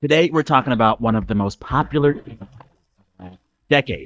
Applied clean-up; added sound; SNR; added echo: neural mask model DeepFilterNet 3.